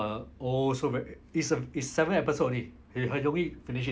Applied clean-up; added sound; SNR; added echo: none; none; none; none.